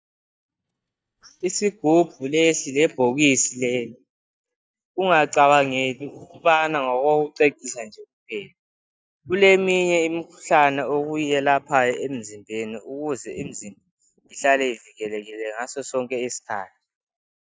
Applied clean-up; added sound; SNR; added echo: neural mask model DeepFilterNet 3.